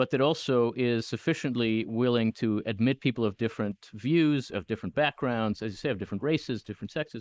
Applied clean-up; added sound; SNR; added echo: neural mask model Resemble Enhance denoiser.